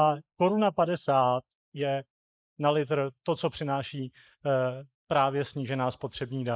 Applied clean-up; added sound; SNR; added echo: neural mask model Resemble Enhance denoiser.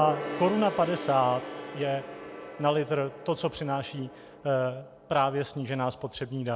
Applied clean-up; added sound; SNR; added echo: none; Gong; 11 dB; none.